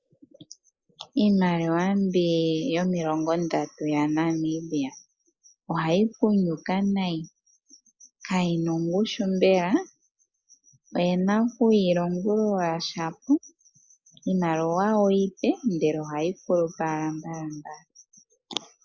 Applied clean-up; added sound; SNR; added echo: neural mask model Resemble Enhance denoiser.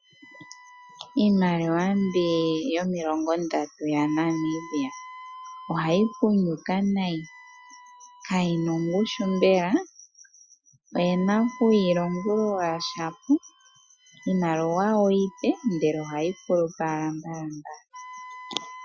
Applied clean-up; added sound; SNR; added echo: classical method Wiener filter.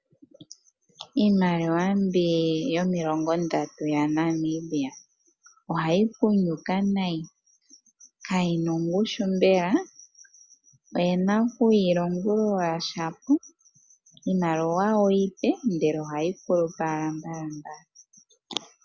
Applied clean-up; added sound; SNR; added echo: none; none; none; none.